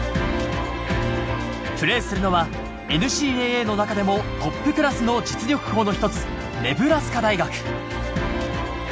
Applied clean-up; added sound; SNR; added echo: none; none; none; none.